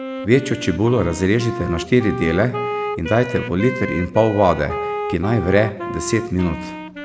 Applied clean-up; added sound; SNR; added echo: none; Wind instrument, woodwind instrument; 9 dB; none.